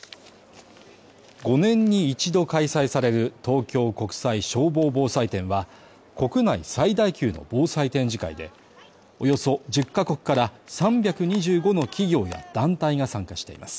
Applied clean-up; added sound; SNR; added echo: none; none; none; none.